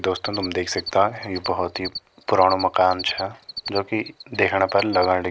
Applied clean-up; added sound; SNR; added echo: none; Cricket; 14 dB; none.